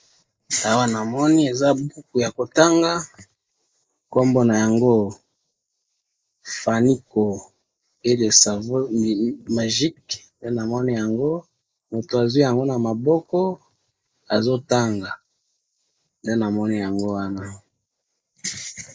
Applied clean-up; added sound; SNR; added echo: neural mask model Resemble Enhance denoiser.